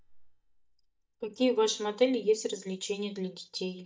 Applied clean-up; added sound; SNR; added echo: neural mask model DeepFilterNet 3.